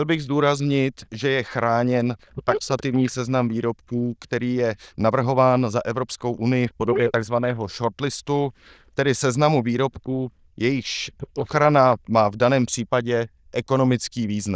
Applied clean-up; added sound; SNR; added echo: neural diffusion model UNIVERSE++.